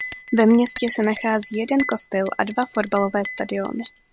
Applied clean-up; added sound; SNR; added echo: none; Chink, clink; 5 dB; none.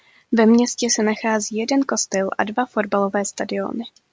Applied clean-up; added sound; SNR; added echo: none; none; none; none.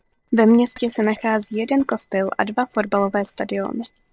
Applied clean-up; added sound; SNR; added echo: neural separator model SepFormer DNS4.